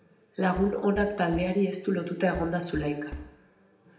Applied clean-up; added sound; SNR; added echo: none; Knock; 14 dB; reverberation time 0.8 s.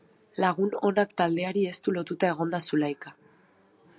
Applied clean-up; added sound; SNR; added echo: none; none; none; none.